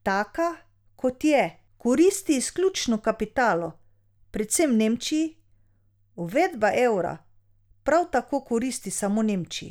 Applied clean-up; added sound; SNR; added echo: none; none; none; none.